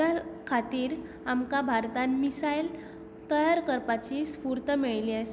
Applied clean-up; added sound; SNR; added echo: none; Telephone; 18 dB; none.